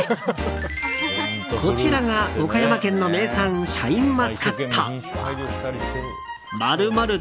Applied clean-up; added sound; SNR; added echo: none; none; none; none.